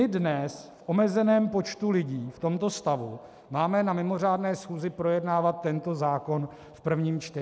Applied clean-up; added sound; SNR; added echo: none; none; none; none.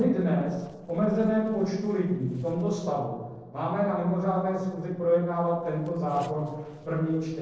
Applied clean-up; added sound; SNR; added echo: neural separator model SepFormer DNS4.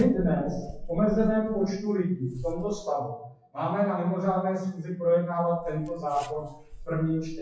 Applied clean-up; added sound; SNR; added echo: classical method WPE with log-MMSE.